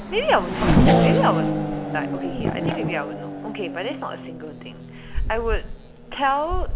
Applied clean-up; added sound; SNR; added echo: none; Race car, auto racing / Accelerating, revving, vroom; -4 dB; none.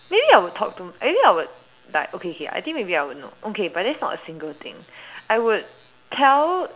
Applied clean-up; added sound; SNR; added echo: none; none; none; none.